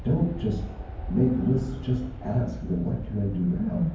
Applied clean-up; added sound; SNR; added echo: none; Aircraft; 10 dB; reverberation time 0.9 s.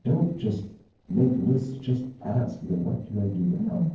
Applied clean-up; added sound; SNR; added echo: neural separator model SepFormer DNS4.